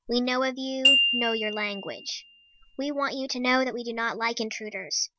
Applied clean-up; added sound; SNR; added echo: none; Glockenspiel; -1 dB; none.